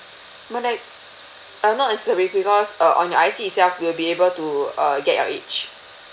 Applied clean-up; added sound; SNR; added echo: none; none; none; none.